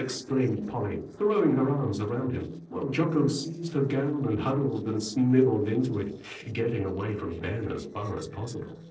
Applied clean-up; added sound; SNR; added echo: neural separator model SepFormer DNS4.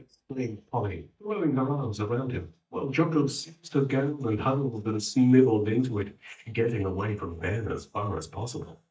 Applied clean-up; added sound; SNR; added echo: neural mask model DeepFilterNet 3.